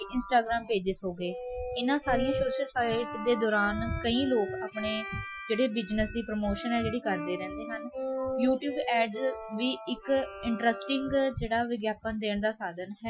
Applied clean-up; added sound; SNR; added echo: classical method Wiener filter.